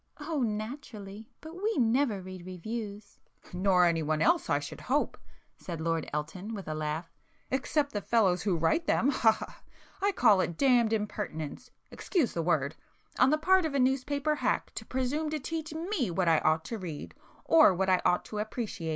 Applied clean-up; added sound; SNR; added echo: none; none; none; none.